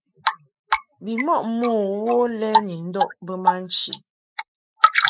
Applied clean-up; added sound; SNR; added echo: neural mask model Resemble Enhance denoiser.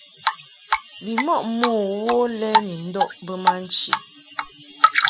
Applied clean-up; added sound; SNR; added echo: none; Drip; -2 dB; none.